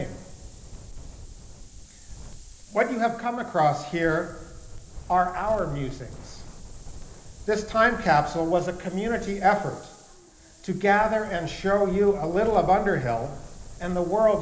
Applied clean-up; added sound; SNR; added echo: none; Wind; 15 dB; reverberation time 0.8 s.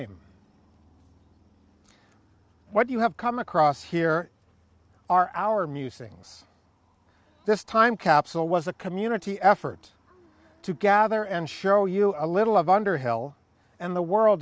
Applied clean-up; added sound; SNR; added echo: none; none; none; none.